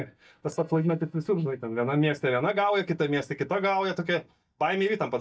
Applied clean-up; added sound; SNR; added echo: neural mask model DeepFilterNet 3.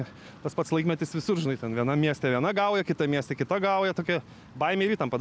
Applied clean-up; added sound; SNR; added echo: none; none; none; none.